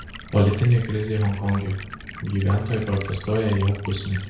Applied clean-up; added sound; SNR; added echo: none; Stream; 14 dB; reverberation time 0.5 s.